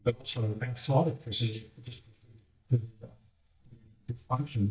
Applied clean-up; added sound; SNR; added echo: neural mask model DeepFilterNet 3.